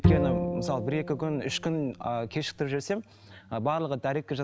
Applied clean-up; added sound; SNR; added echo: none; Bowed string instrument; -1 dB; none.